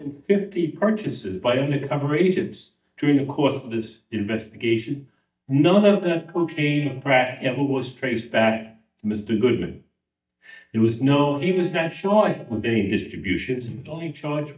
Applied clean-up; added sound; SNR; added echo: neural mask model DeepFilterNet 3.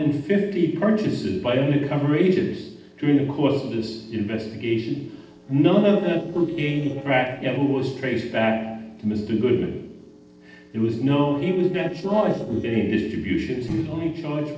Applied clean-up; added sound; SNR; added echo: neural separator model SepFormer DNS4.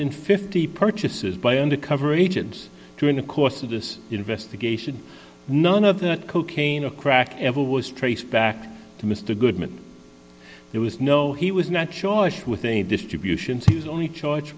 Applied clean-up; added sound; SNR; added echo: none; none; none; none.